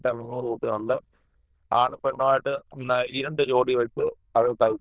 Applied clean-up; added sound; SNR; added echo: neural diffusion model UNIVERSE++.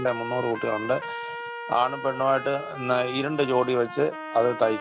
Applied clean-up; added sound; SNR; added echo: none; Trumpet; 10 dB; none.